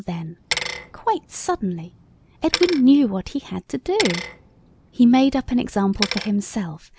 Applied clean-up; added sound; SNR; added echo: none; Bicycle; 11 dB; none.